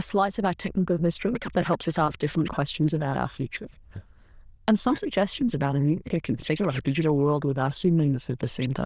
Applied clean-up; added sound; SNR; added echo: neural diffusion model UNIVERSE++.